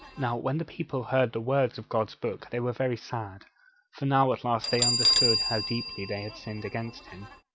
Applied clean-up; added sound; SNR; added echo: none; Bell; 3 dB; none.